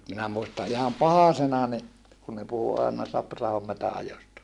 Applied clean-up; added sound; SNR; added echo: none; none; none; none.